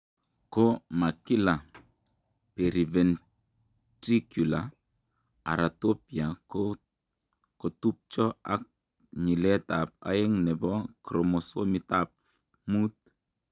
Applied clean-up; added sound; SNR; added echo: none; none; none; none.